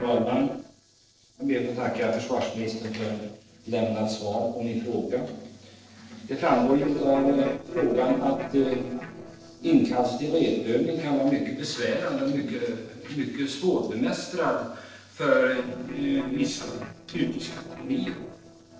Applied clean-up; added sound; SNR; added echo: neural separator model SepFormer DNS4.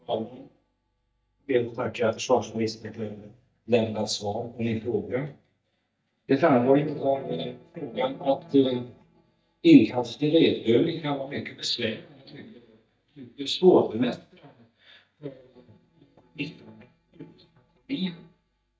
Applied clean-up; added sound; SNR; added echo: neural mask model DeepFilterNet 3.